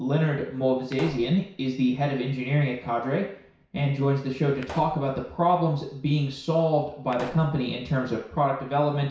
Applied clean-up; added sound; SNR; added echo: none; Explosion; 19 dB; reverberation time 0.6 s.